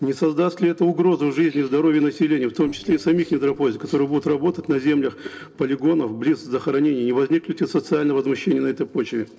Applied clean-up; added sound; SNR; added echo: neural separator model SepFormer DNS4.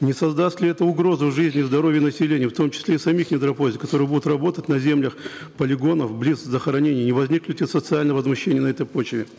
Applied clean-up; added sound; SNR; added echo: none; none; none; none.